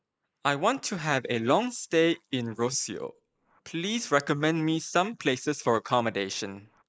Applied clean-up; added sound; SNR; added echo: neural mask model Resemble Enhance denoiser.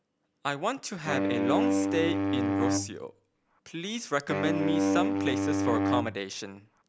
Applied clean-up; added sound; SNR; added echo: none; Wind instrument, woodwind instrument; -4 dB; none.